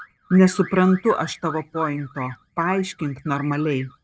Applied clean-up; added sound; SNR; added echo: neural mask model RNNoise.